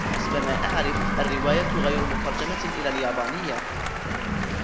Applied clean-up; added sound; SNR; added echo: none; Applause + Run; -3 dB; none.